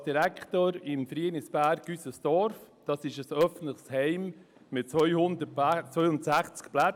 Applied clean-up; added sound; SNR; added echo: none; none; none; none.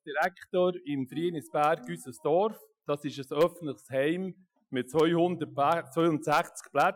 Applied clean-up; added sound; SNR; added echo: classical method Wiener filter.